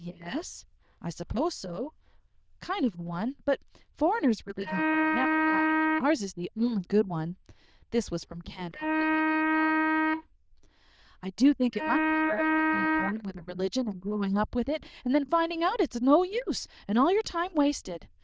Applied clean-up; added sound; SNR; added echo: neural diffusion model UNIVERSE++.